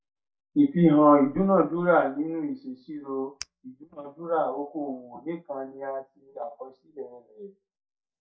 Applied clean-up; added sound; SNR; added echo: neural mask model DeepFilterNet 3.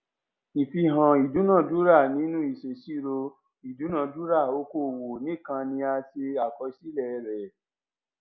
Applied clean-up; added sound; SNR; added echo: none; none; none; none.